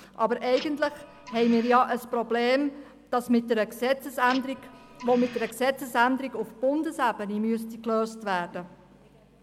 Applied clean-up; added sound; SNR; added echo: none; Printer; 16 dB; none.